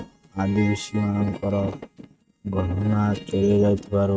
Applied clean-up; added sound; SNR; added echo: neural mask model RNNoise.